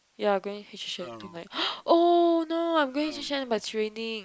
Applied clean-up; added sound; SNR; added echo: neural mask model Resemble Enhance denoiser.